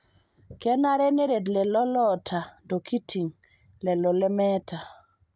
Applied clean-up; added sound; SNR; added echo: none; none; none; none.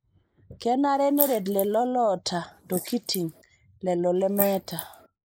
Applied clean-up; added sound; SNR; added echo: neural mask model Resemble Enhance denoiser.